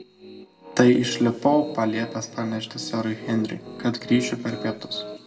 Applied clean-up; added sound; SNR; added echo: none; Piano; 14 dB; reverberation time 1.2 s.